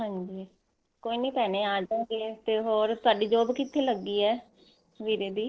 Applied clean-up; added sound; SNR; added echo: neural separator model SepFormer DNS4.